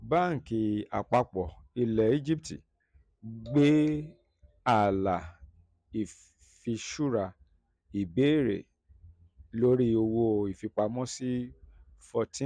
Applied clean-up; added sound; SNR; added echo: none; none; none; none.